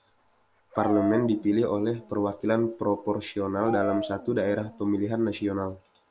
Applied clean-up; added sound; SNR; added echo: none; Dog; 12 dB; none.